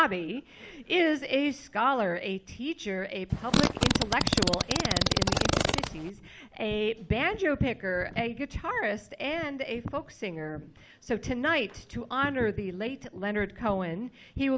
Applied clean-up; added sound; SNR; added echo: none; Fart; -3 dB; none.